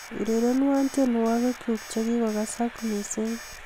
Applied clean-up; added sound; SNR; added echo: none; Train + Alarm; 16 dB; none.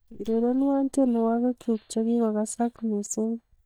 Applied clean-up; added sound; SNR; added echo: neural mask model DeepFilterNet 3.